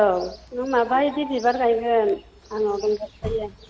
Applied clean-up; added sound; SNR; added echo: none; Wind instrument, woodwind instrument + Chirp, tweet; 18 dB; none.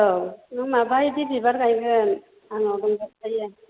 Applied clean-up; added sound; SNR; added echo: none; none; none; none.